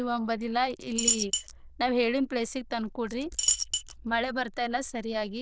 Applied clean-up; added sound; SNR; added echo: neural diffusion model UNIVERSE++.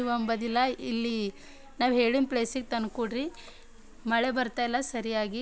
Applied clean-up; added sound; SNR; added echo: none; none; none; none.